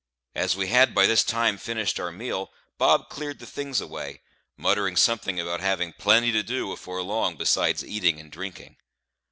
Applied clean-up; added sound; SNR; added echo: none; none; none; none.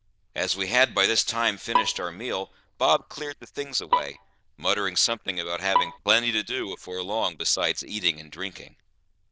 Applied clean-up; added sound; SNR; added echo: neural diffusion model UNIVERSE++.